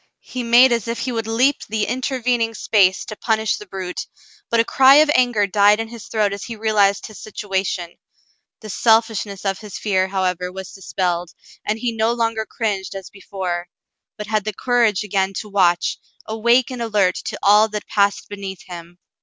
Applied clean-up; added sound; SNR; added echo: none; none; none; none.